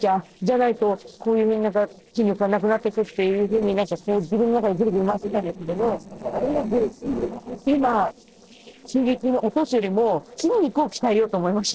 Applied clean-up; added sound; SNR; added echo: neural separator model SepFormer DNS4.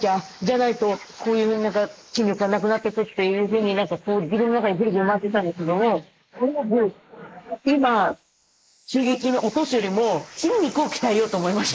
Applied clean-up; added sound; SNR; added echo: neural mask model Resemble Enhance denoiser.